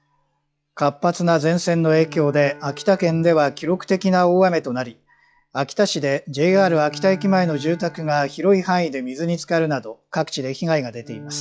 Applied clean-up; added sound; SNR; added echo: classical method log-MMSE.